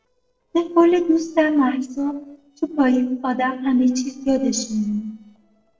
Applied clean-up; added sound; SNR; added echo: neural separator model SepFormer DNS4.